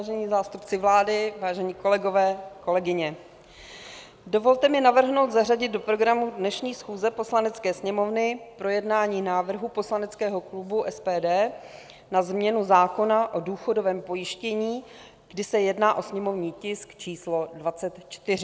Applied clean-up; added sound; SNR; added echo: none; none; none; none.